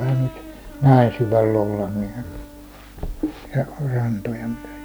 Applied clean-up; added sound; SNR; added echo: none; Brass instrument; 18 dB; none.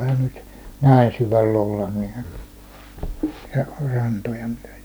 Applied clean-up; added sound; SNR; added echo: none; none; none; none.